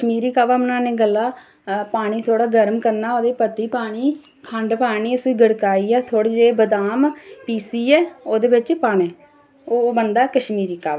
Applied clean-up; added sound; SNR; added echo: none; none; none; none.